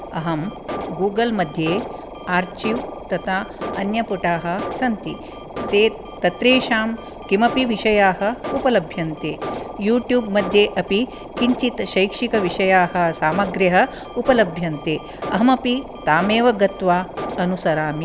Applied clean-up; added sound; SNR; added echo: none; Alarm; 11 dB; none.